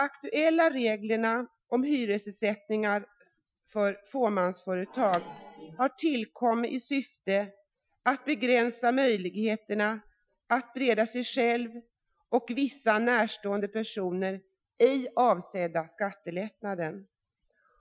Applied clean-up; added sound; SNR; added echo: classical method Wiener filter.